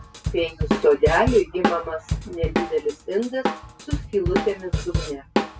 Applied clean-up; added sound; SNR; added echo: none; Drum kit; 2 dB; none.